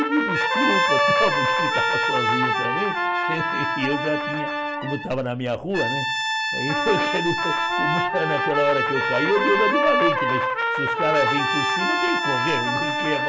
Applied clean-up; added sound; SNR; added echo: none; Trumpet + Brass instrument; -4 dB; none.